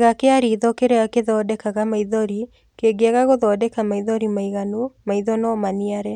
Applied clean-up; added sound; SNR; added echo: none; none; none; none.